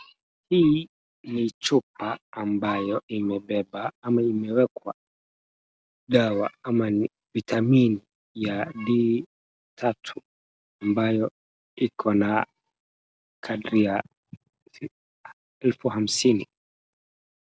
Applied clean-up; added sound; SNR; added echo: none; none; none; none.